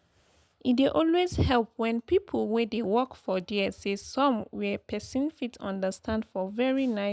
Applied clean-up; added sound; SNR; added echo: none; none; none; none.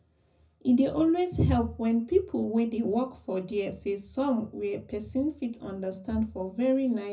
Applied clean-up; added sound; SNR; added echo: none; none; none; reverberation time 0.4 s.